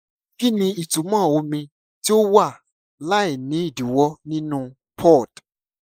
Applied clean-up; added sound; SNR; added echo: neural mask model Resemble Enhance denoiser.